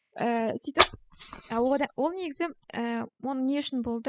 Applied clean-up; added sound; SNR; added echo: classical method spectral subtraction.